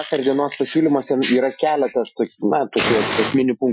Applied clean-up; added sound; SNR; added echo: classical method Wiener filter.